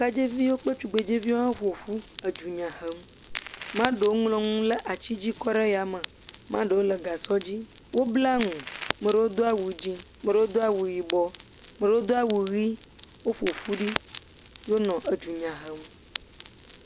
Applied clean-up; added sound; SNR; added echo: none; Crackle; 13 dB; none.